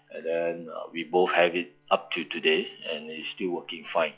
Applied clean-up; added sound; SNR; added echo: classical method log-MMSE.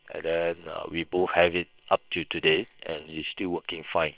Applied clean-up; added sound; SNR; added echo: neural separator model SepFormer WHAM!.